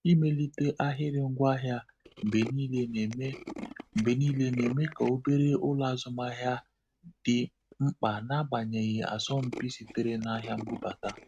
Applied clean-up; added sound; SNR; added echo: neural mask model RNNoise.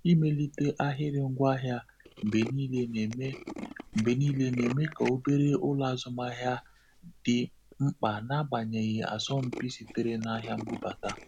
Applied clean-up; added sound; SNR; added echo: none; Tools; 16 dB; none.